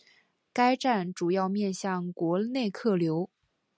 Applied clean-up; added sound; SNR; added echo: none; none; none; none.